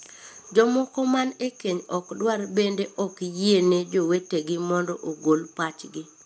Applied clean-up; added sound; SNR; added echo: none; none; none; none.